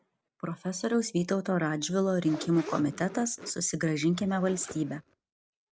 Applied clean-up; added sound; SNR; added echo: none; Zipper (clothing); 16 dB; none.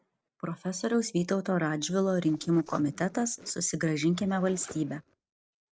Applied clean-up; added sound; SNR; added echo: neural separator model SepFormer DNS4.